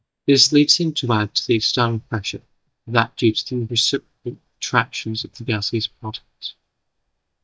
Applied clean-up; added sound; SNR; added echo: neural mask model DeepFilterNet 3.